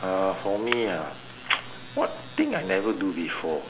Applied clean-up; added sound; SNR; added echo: none; none; none; none.